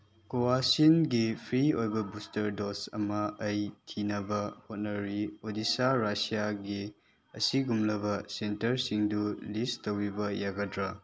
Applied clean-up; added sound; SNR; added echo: none; none; none; none.